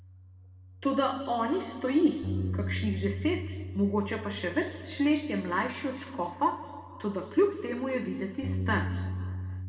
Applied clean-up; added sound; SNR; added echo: none; Bass guitar; 7 dB; reverberation time 1.8 s.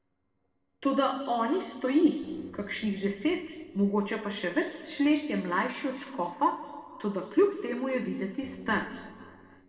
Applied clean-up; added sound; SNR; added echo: neural separator model SepFormer DNS4.